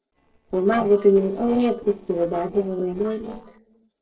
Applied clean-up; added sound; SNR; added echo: neural separator model SepFormer DNS4.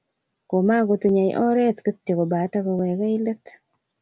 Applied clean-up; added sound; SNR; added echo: none; none; none; none.